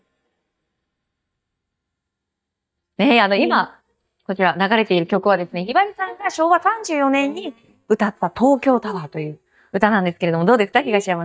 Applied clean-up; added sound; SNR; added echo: neural mask model DeepFilterNet 3.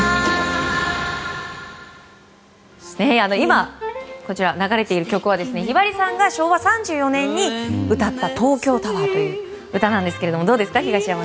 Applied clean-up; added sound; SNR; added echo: none; none; none; none.